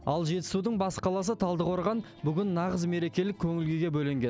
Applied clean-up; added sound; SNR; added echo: none; none; none; none.